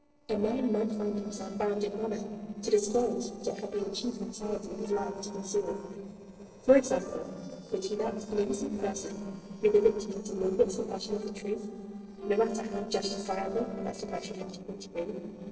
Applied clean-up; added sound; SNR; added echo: neural separator model SepFormer DNS4.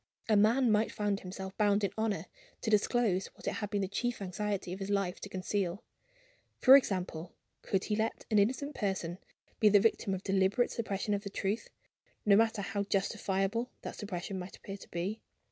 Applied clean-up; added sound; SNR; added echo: none; none; none; none.